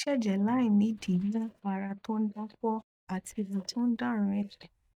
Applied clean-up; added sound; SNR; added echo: neural mask model DeepFilterNet 3.